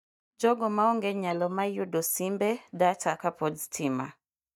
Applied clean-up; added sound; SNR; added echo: neural mask model DeepFilterNet 3.